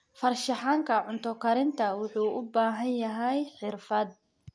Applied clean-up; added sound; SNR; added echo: none; none; none; none.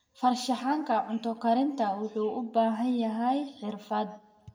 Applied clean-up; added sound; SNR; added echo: none; none; none; reverberation time 0.9 s.